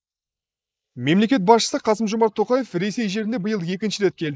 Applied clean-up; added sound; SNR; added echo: neural mask model Resemble Enhance denoiser.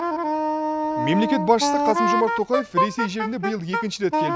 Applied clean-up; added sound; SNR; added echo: none; Wind instrument, woodwind instrument; -1 dB; none.